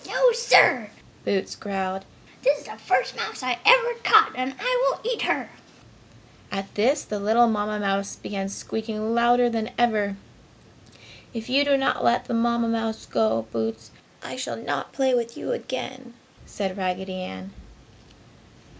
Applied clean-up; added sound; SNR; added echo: none; none; none; none.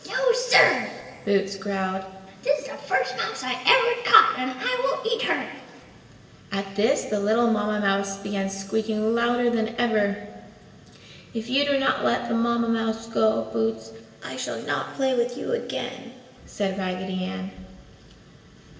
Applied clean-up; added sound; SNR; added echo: none; none; none; reverberation time 2.4 s.